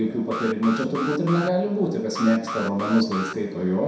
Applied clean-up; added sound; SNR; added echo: none; Alarm; 10 dB; reverberation time 0.7 s.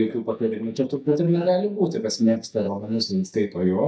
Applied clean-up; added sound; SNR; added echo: neural mask model DeepFilterNet 3.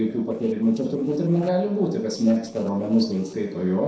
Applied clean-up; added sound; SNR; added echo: neural separator model SepFormer DNS4.